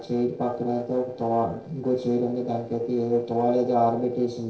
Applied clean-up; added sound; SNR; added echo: neural separator model SepFormer DNS4.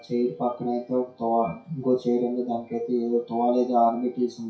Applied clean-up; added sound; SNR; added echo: classical method WPE with log-MMSE.